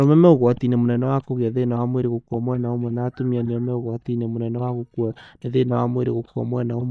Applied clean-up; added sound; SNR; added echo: neural mask model DeepFilterNet 3.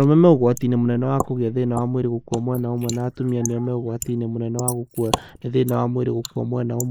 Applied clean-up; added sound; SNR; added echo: neural mask model Resemble Enhance denoiser.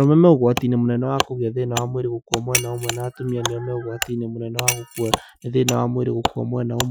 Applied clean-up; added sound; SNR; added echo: classical method Wiener filter.